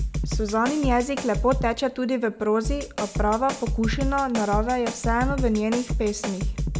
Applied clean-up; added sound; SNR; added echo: none; Drum kit; 4 dB; reverberation time 0.8 s.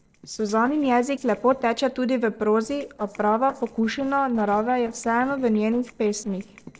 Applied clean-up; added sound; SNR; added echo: neural separator model SepFormer DNS4.